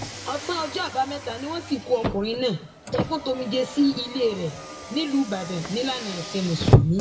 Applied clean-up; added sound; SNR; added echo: none; Car; 2 dB; reverberation time 0.6 s.